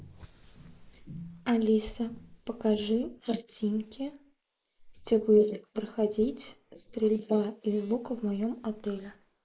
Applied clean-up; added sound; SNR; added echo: neural mask model Resemble Enhance denoiser.